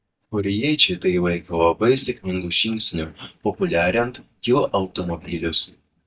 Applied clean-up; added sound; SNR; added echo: neural mask model DeepFilterNet 3.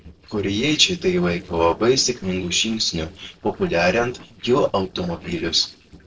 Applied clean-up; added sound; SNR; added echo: neural separator model SepFormer DNS4.